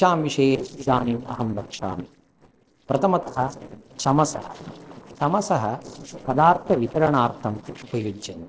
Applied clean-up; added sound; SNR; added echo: neural separator model SepFormer DNS4.